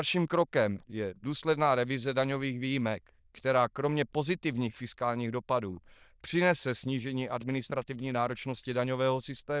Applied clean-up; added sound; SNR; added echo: neural diffusion model UNIVERSE++.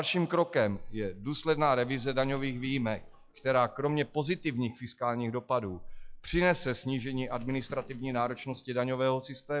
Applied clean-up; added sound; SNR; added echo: classical method log-MMSE.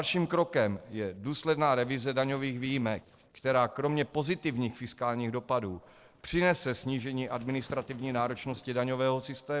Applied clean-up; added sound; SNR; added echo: neural separator model SepFormer DNS4.